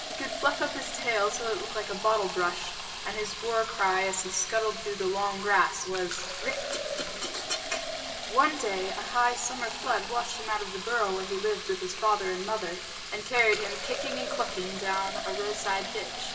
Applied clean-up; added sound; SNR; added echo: none; Fill (with liquid); 6 dB; reverberation time 1.8 s.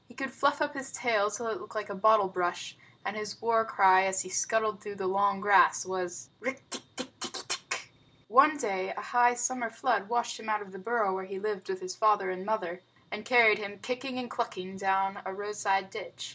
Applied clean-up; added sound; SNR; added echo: none; none; none; none.